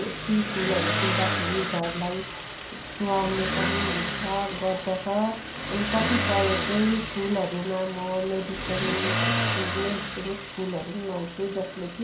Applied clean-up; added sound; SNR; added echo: none; Motor vehicle (road); 1 dB; reverberation time 0.5 s.